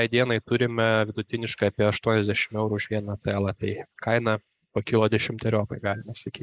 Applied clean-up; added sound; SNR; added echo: neural mask model Resemble Enhance denoiser.